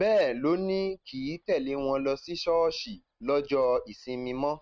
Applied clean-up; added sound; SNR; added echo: neural mask model RNNoise.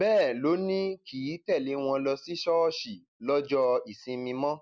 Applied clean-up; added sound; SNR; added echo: none; none; none; none.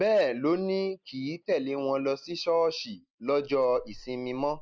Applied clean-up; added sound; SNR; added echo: neural mask model Resemble Enhance denoiser.